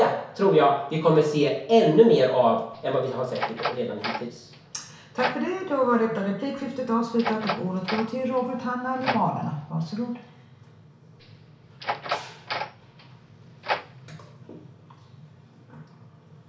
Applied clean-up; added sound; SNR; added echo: none; Door; 9 dB; reverberation time 0.6 s.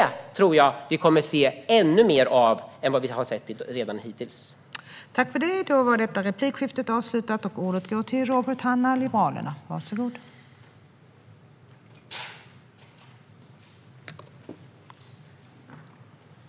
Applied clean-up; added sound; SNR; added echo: none; none; none; none.